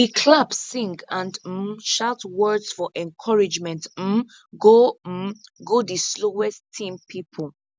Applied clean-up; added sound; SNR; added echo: none; none; none; none.